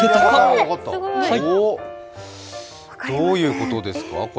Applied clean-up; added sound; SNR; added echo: none; none; none; none.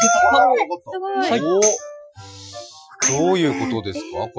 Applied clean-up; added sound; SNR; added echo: classical method Wiener filter.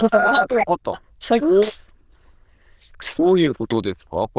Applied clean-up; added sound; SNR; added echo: neural diffusion model UNIVERSE++.